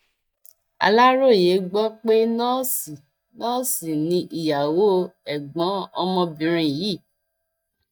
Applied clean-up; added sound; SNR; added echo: neural mask model DeepFilterNet 3.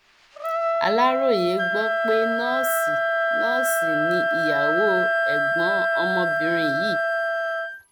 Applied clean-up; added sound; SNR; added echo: none; Trumpet + Wind instrument, woodwind instrument; -5 dB; none.